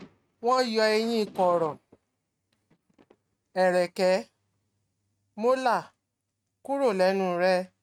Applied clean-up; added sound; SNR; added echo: neural mask model RNNoise.